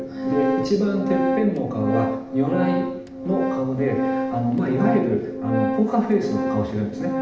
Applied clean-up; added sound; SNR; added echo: none; Organ; 2 dB; reverberation time 0.8 s.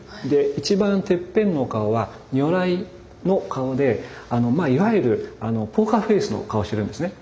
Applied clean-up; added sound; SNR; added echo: none; none; none; none.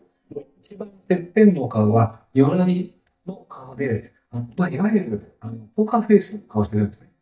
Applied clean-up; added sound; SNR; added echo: neural mask model DeepFilterNet 3.